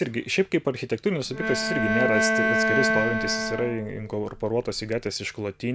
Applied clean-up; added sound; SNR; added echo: none; Bowed string instrument; -1 dB; none.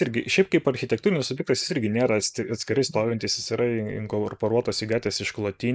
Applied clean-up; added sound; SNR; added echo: neural mask model Resemble Enhance denoiser.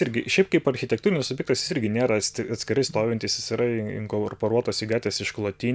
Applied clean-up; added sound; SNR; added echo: none; none; none; none.